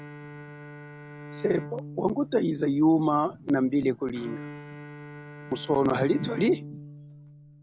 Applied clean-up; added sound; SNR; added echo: none; Bowed string instrument; 15 dB; none.